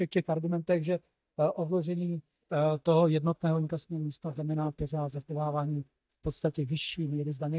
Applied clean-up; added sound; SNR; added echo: neural mask model DeepFilterNet 3.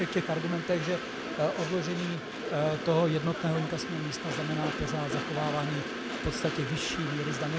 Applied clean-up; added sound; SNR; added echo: none; Train; 4 dB; none.